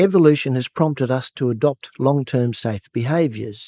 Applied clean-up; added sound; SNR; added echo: neural mask model Resemble Enhance denoiser.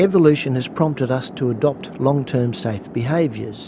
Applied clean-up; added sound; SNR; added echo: none; Chatter / Traffic noise, roadway noise / Train; 16 dB; none.